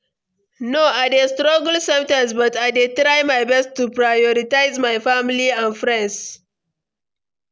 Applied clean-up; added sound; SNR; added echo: none; none; none; none.